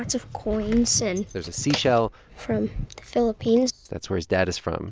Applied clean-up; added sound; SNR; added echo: none; Bass guitar; 15 dB; none.